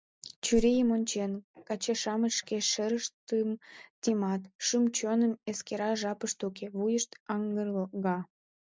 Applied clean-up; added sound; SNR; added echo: none; Whoosh, swoosh, swish; 6 dB; none.